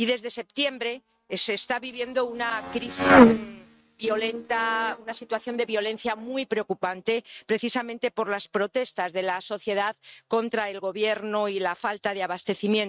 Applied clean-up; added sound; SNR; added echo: neural mask model RNNoise.